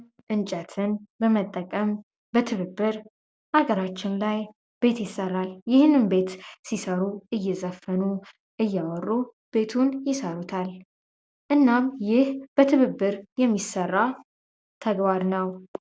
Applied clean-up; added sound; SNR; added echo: none; none; none; none.